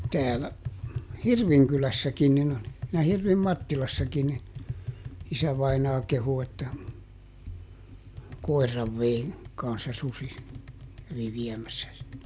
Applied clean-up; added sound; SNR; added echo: none; Tap; 13 dB; none.